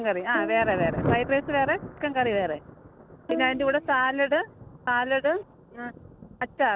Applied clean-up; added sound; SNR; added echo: none; Thunder + Bowed string instrument; 9 dB; none.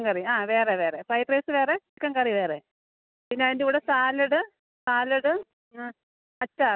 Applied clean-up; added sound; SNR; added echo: none; none; none; none.